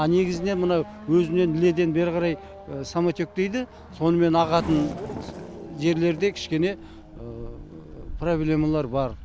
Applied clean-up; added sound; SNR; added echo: none; Race car, auto racing / Accelerating, revving, vroom; 15 dB; none.